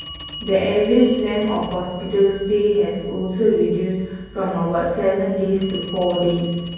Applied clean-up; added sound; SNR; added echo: none; Telephone; 10 dB; reverberation time 1.3 s.